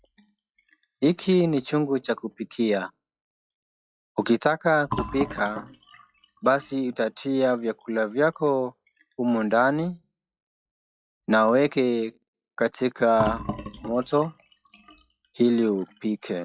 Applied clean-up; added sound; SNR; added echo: classical method log-MMSE.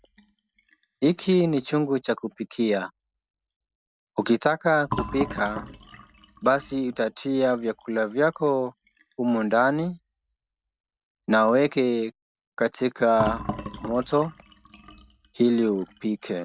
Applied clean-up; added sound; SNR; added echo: none; Fill (with liquid); 15 dB; none.